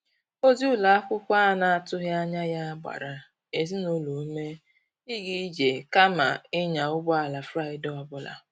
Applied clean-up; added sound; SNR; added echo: none; none; none; none.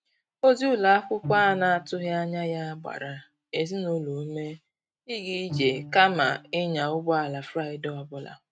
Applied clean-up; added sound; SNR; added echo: neural mask model RNNoise.